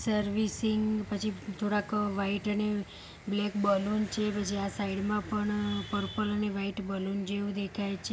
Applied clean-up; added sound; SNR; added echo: none; none; none; none.